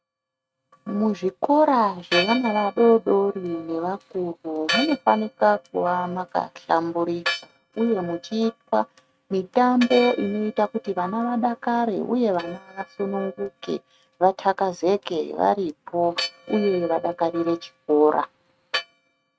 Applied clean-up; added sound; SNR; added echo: neural mask model RNNoise.